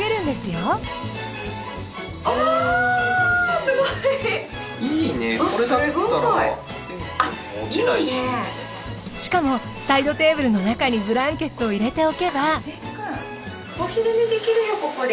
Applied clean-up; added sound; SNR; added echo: none; none; none; none.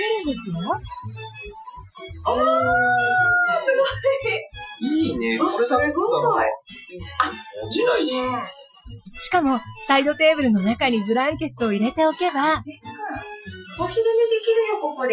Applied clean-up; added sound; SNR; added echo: classical method Wiener filter.